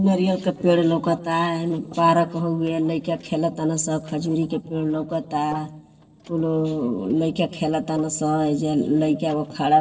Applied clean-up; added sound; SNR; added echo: neural separator model SepFormer DNS4.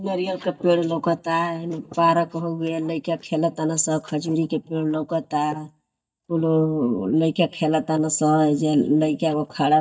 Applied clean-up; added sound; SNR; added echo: neural mask model DeepFilterNet 3.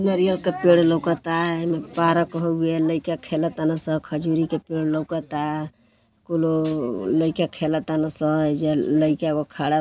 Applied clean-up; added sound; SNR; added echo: none; none; none; none.